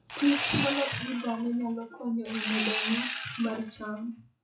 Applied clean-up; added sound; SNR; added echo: classical method WPE with log-MMSE.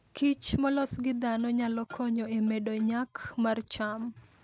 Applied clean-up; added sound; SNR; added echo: none; none; none; none.